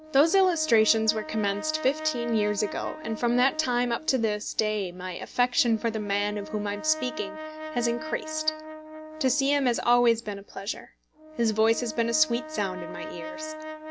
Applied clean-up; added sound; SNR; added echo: none; Brass instrument; 12 dB; none.